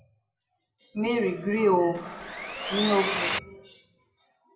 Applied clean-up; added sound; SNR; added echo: none; Sawing; 3 dB; reverberation time 0.6 s.